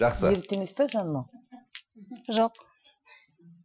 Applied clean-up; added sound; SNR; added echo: classical method Wiener filter.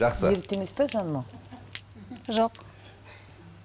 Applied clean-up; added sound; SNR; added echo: none; Crackle / Crushing; 18 dB; none.